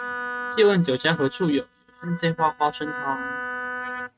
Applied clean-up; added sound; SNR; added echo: neural mask model RNNoise.